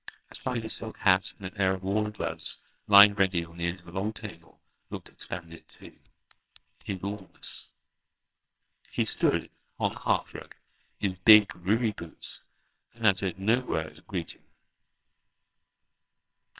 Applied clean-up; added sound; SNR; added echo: neural separator model SepFormer WHAMR!.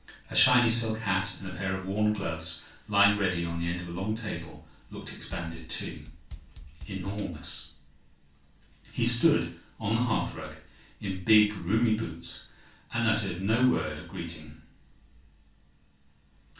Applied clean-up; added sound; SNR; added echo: none; Bass drum / Snare drum / Drum kit; 14 dB; reverberation time 0.3 s.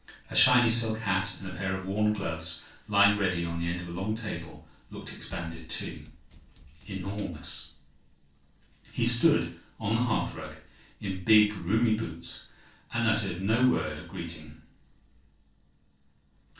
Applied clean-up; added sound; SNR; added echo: neural separator model SepFormer DNS4.